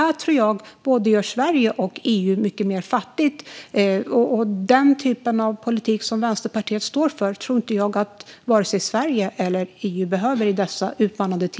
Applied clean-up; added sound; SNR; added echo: none; none; none; none.